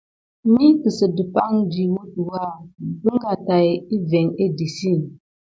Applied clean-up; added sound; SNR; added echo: none; none; none; none.